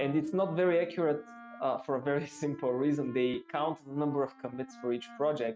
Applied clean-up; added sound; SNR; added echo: neural mask model RNNoise.